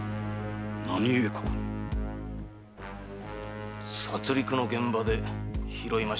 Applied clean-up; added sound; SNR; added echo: none; none; none; none.